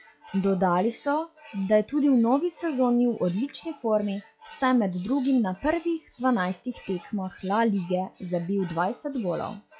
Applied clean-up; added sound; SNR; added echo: classical method log-MMSE.